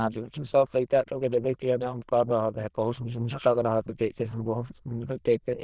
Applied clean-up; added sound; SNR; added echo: neural diffusion model UNIVERSE++.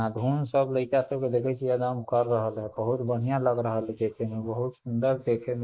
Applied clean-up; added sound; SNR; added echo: neural mask model Resemble Enhance denoiser.